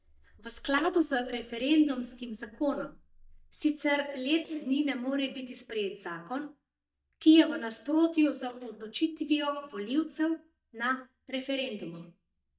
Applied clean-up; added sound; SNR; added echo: neural mask model DeepFilterNet 3.